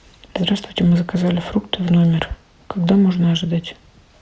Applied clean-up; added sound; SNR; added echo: none; none; none; none.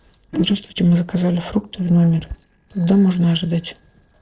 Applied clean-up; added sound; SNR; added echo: neural separator model SepFormer DNS4.